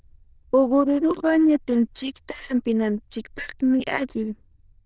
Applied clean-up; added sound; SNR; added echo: neural diffusion model UNIVERSE++.